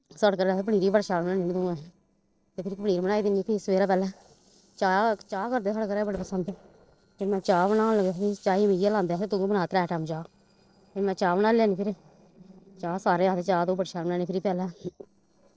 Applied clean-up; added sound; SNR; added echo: neural separator model SepFormer DNS4.